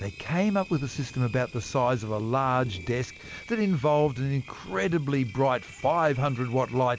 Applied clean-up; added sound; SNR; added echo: none; Thunder + Engine; 19 dB; none.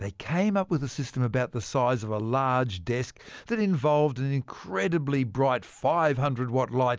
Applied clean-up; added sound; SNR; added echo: none; none; none; none.